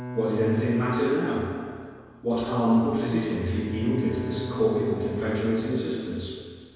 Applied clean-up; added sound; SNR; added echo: none; Bowed string instrument; 13 dB; reverberation time 2.2 s.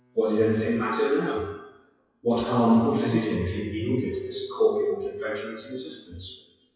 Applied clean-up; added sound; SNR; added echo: classical method WPE with log-MMSE.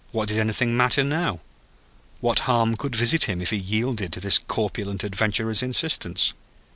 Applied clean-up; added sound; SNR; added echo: none; none; none; none.